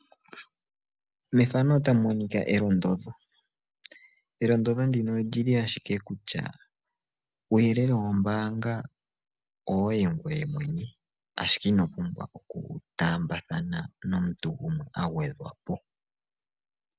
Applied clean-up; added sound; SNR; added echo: none; none; none; none.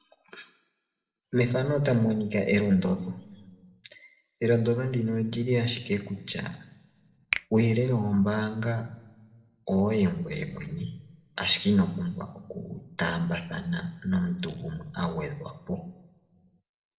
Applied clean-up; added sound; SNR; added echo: none; Finger snapping; 11 dB; reverberation time 0.7 s.